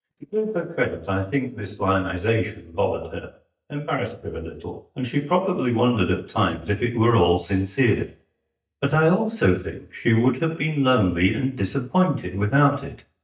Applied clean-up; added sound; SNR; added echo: neural mask model DeepFilterNet 3.